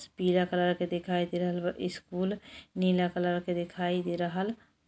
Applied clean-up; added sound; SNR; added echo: none; none; none; none.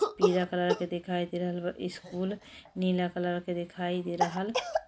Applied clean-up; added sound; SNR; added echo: none; Cough; 3 dB; none.